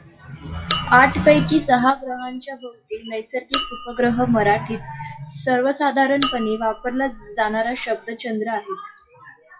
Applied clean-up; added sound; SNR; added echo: classical method WPE with log-MMSE.